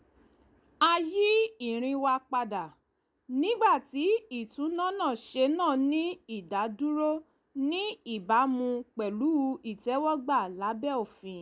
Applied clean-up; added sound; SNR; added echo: none; none; none; none.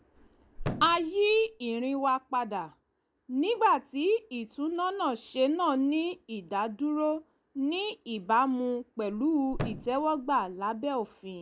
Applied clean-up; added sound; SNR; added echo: none; Thump, thud; 10 dB; none.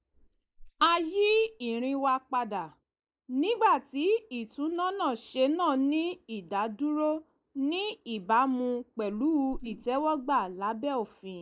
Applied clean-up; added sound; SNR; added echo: neural mask model Resemble Enhance denoiser.